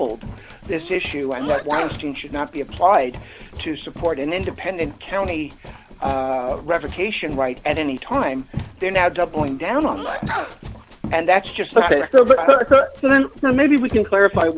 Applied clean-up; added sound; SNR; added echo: none; Sneeze + Run; 13 dB; none.